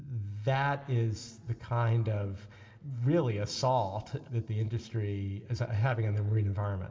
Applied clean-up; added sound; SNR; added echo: none; none; none; reverberation time 2.1 s.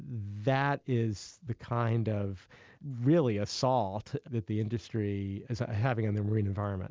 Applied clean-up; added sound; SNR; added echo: none; none; none; none.